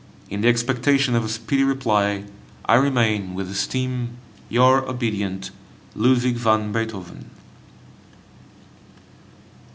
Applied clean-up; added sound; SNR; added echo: none; none; none; none.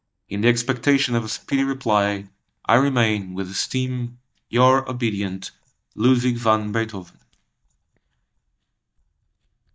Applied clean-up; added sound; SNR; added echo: neural mask model DeepFilterNet 3.